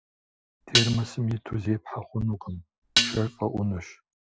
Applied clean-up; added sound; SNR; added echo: none; Dishes, pots, and pans; -3 dB; none.